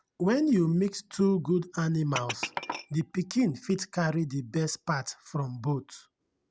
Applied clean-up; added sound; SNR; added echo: none; Glass; 12 dB; none.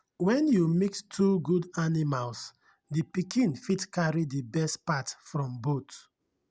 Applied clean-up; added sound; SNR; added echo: none; none; none; none.